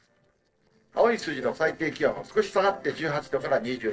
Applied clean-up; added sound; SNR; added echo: neural separator model SepFormer DNS4.